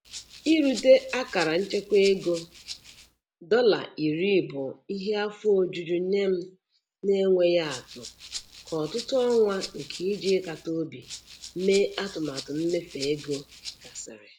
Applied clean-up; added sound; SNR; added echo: none; Rattle (instrument); 16 dB; none.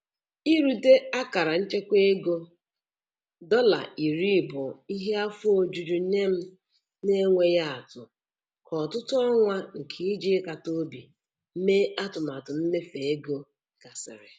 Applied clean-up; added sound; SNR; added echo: none; none; none; none.